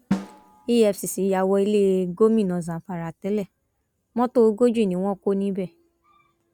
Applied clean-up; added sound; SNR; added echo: none; Drum; 13 dB; none.